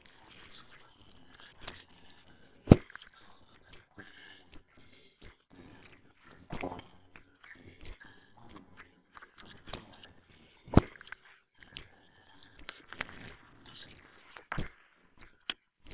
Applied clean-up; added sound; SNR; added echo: neural separator model SepFormer WHAMR!.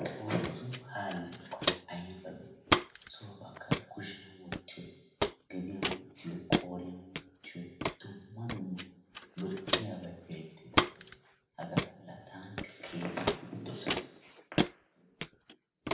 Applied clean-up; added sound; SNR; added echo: none; Walk, footsteps; -5 dB; reverberation time 0.8 s.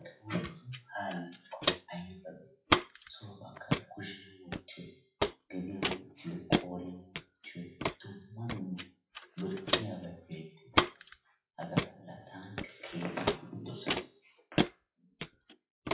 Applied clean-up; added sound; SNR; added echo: classical method WPE with log-MMSE.